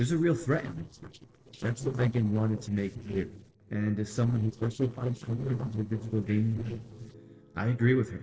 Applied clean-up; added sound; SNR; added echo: neural separator model SepFormer DNS4.